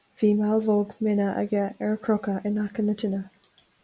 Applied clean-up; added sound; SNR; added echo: none; none; none; none.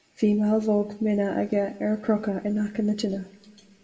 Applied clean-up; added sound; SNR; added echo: none; none; none; reverberation time 0.9 s.